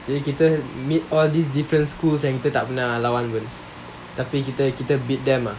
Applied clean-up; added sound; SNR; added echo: none; none; none; none.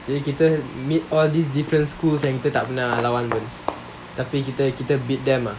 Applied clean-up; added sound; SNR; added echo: none; Walk, footsteps; 12 dB; none.